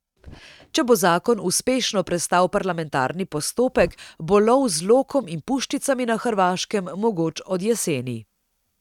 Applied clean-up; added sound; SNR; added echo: neural mask model RNNoise.